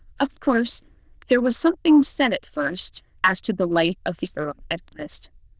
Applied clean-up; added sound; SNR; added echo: neural diffusion model UNIVERSE++.